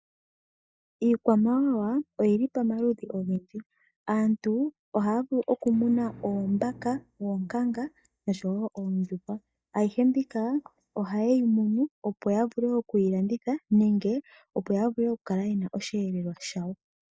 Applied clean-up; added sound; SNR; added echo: neural mask model DeepFilterNet 3.